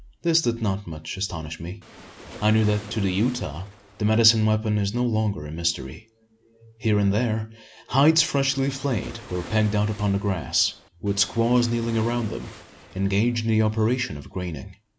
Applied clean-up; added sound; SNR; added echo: none; Waves, surf; 17 dB; none.